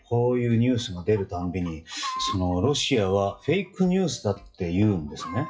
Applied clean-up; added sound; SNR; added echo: classical method WPE with log-MMSE.